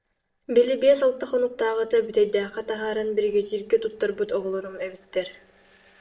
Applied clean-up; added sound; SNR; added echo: neural separator model SepFormer DNS4.